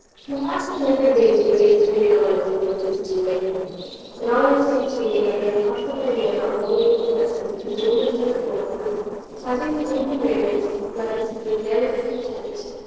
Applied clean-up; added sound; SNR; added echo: neural separator model SepFormer DNS4.